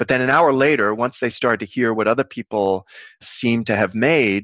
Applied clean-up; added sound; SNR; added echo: none; none; none; none.